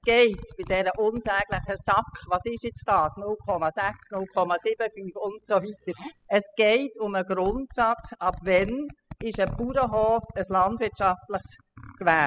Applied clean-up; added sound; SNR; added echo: classical method spectral subtraction.